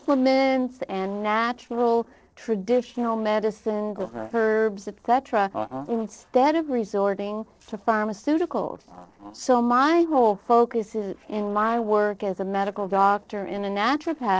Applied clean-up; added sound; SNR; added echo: neural separator model SepFormer DNS4.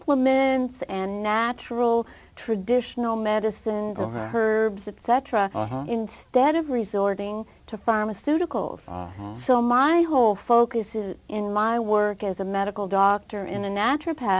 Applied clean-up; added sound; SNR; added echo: none; none; none; none.